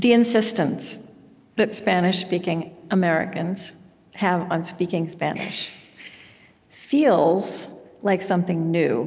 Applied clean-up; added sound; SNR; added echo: none; none; none; none.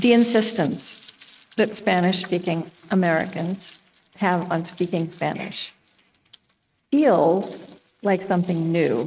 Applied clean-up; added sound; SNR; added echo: neural mask model RNNoise.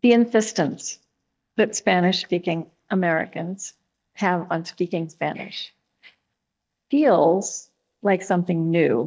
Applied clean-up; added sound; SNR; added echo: neural mask model DeepFilterNet 3.